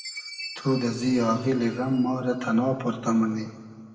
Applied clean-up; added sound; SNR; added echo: none; Chime; 18 dB; reverberation time 1.8 s.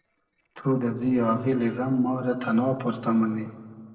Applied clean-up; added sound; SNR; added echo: neural separator model SepFormer DNS4.